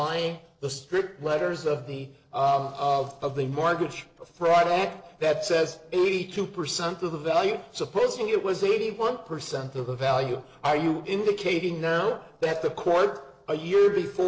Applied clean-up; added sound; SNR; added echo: neural separator model SepFormer DNS4.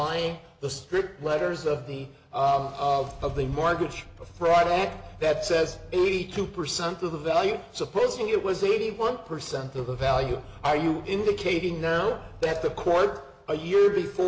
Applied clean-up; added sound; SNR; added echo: none; Idling / Engine starting / Car; 19 dB; none.